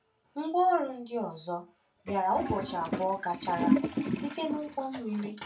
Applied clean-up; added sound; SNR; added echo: none; Toilet flush; 1 dB; reverberation time 0.2 s.